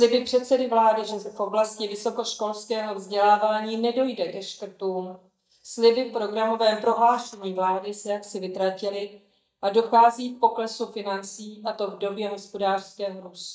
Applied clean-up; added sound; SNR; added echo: neural mask model DeepFilterNet 3.